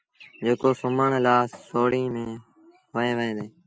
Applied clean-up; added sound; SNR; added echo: none; none; none; none.